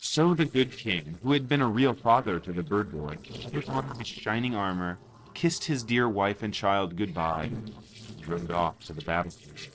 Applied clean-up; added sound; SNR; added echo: neural separator model SepFormer DNS4.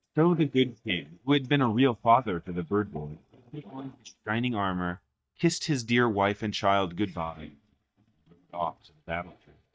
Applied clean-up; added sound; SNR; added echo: neural mask model DeepFilterNet 3.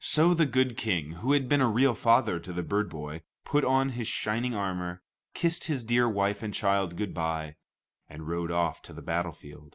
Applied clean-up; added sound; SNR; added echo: none; none; none; none.